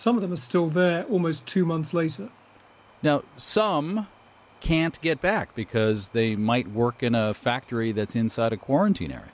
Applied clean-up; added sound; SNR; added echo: none; Cricket; 20 dB; none.